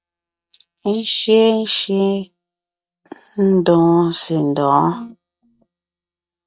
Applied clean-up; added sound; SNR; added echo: neural mask model DeepFilterNet 3.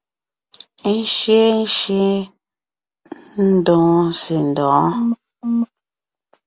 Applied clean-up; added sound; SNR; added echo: none; none; none; none.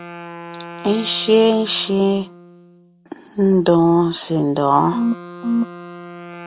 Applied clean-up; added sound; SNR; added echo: none; Wind instrument, woodwind instrument; 18 dB; none.